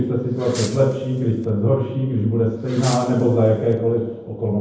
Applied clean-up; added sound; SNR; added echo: none; Fireworks; 20 dB; reverberation time 0.9 s.